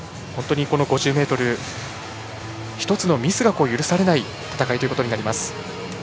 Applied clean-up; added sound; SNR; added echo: none; none; none; none.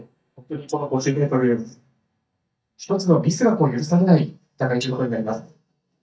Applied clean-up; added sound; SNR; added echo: neural mask model DeepFilterNet 3.